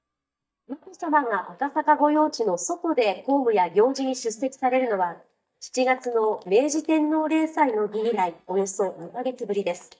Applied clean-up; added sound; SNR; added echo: neural mask model DeepFilterNet 3.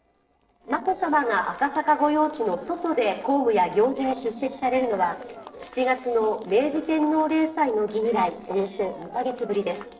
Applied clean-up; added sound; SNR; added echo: neural separator model SepFormer DNS4.